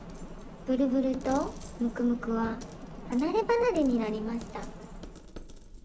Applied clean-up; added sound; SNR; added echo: none; Coin (dropping); 14 dB; none.